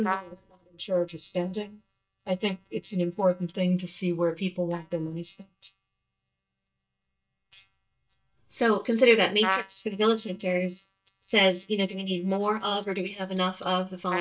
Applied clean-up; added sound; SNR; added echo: neural mask model DeepFilterNet 3.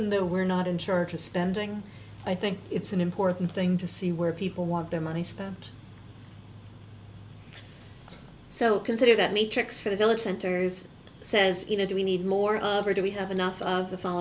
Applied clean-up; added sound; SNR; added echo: none; none; none; none.